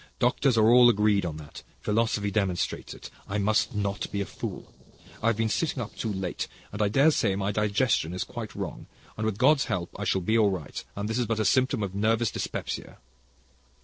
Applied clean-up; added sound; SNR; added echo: neural separator model SepFormer DNS4.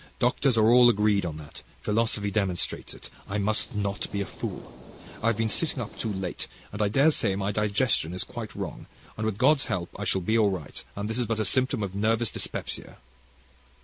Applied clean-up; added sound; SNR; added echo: none; Hiss; 19 dB; none.